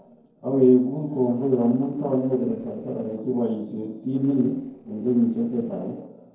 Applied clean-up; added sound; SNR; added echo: neural separator model SepFormer DNS4.